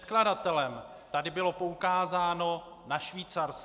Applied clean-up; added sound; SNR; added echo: none; none; none; none.